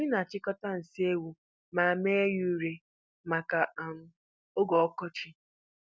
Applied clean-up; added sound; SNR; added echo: none; none; none; none.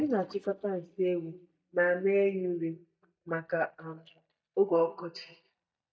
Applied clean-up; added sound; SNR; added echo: neural mask model DeepFilterNet 3.